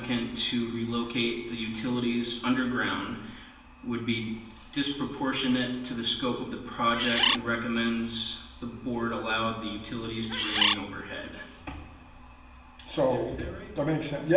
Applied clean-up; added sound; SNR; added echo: none; Bird; -4 dB; reverberation time 0.9 s.